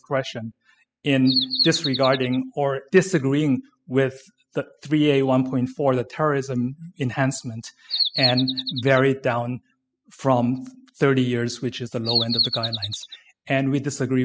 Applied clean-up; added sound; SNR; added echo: classical method spectral subtraction.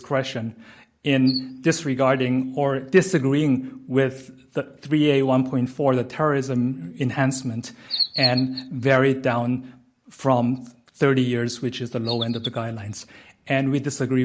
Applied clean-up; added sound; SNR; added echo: neural mask model Resemble Enhance denoiser.